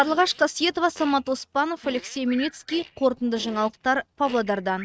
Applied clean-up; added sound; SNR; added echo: neural mask model RNNoise.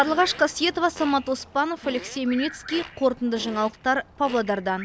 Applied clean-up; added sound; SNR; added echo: none; Fart + Bird vocalization, bird call, bird song; 16 dB; none.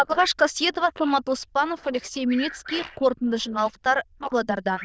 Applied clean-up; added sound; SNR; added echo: neural diffusion model UNIVERSE++.